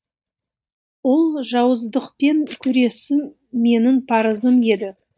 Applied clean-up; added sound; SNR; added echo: neural mask model DeepFilterNet 3.